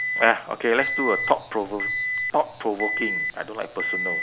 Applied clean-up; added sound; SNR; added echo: none; Alarm; 3 dB; none.